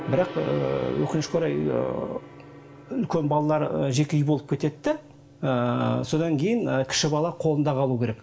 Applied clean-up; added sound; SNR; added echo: none; Gong; 18 dB; reverberation time 0.3 s.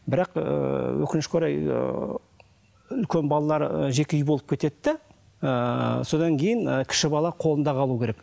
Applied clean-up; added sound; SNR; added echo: none; none; none; none.